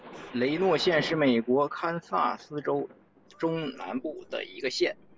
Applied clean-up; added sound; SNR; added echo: none; Thunder; 16 dB; none.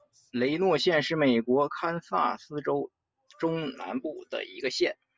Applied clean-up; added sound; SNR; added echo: none; none; none; none.